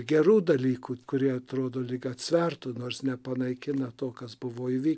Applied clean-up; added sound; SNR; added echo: none; none; none; none.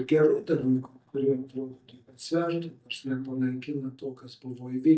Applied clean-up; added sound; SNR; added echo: neural mask model DeepFilterNet 3.